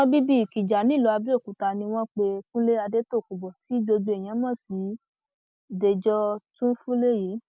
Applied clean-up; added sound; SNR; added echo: none; none; none; none.